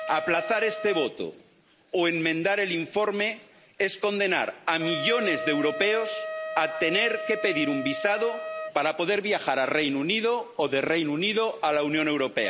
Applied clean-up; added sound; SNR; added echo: none; Wind instrument, woodwind instrument; 11 dB; none.